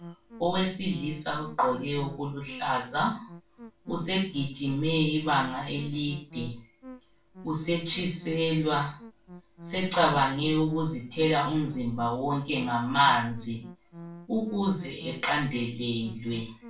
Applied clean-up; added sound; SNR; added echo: none; Musical instrument; 18 dB; reverberation time 0.3 s.